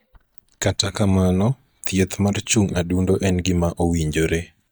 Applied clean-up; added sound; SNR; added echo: neural mask model DeepFilterNet 3.